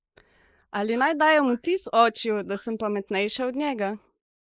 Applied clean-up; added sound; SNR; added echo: neural mask model Resemble Enhance denoiser.